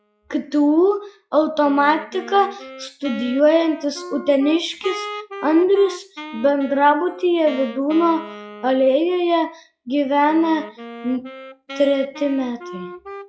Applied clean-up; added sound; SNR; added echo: classical method log-MMSE.